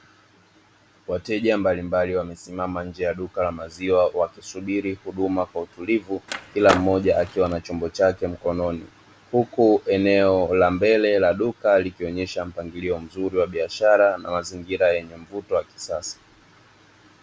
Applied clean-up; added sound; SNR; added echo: none; Skateboard; 6 dB; none.